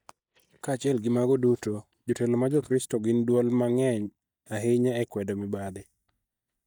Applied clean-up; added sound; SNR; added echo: neural mask model DeepFilterNet 3.